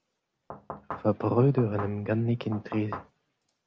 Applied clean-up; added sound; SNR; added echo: none; Knock / Wood; 11 dB; none.